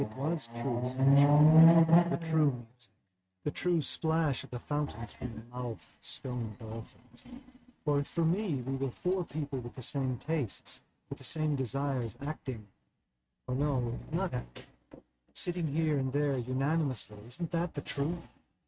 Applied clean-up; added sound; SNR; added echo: neural mask model RNNoise.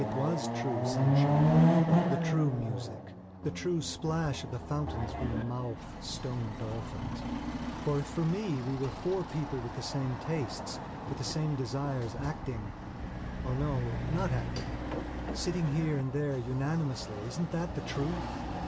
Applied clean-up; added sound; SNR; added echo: none; Chatter / Car passing by / Motorcycle / Traffic noise, roadway noise / Accelerating, revving, vroom; -1 dB; none.